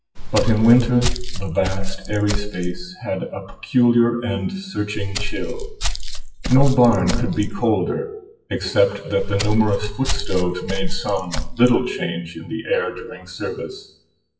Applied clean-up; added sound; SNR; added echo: classical method WPE with log-MMSE.